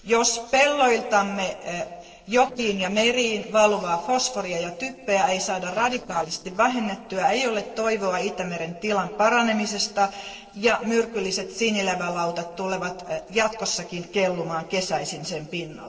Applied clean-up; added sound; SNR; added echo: neural separator model SepFormer DNS4.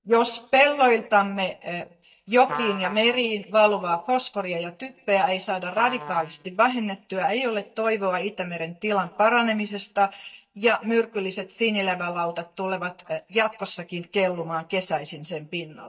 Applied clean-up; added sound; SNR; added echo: neural mask model DeepFilterNet 3.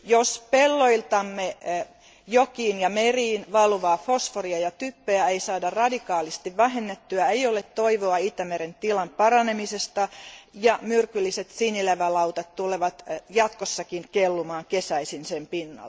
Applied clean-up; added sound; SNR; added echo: none; none; none; none.